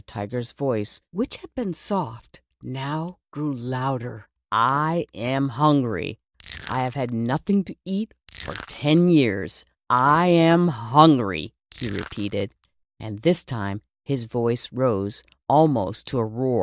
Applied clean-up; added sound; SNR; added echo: neural mask model DeepFilterNet 3.